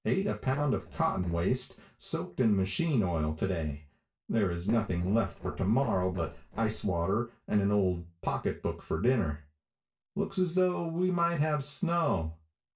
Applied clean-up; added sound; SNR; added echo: neural separator model SepFormer DNS4.